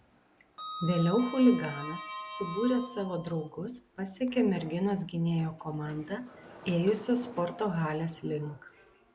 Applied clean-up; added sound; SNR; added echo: none; Sliding door; 15 dB; none.